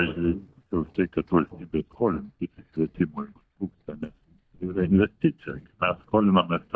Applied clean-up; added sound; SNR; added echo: neural mask model DeepFilterNet 3.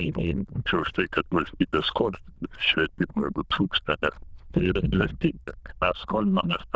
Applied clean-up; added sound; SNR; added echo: neural diffusion model UNIVERSE++.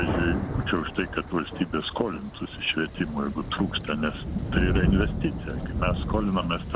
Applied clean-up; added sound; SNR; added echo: none; Thunder; 1 dB; none.